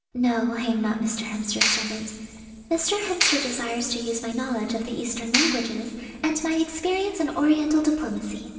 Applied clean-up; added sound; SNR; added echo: none; Clapping; 4 dB; reverberation time 2.4 s.